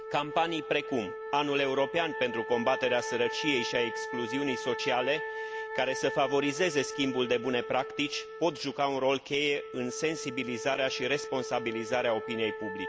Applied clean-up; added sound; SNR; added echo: none; Wind instrument, woodwind instrument; 8 dB; none.